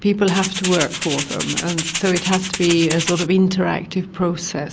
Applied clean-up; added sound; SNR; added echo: none; Rattle (instrument); 6 dB; none.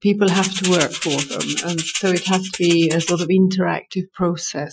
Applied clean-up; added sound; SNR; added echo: classical method Wiener filter.